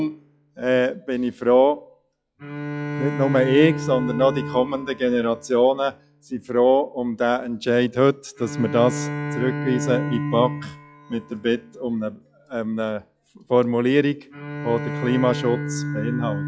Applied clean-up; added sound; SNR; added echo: classical method log-MMSE.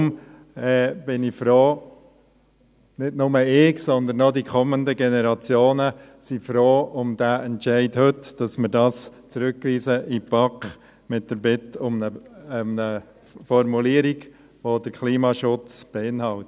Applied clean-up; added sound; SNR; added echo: none; none; none; none.